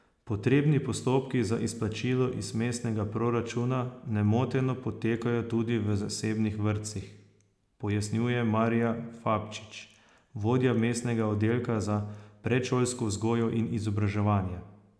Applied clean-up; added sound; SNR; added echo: none; none; none; none.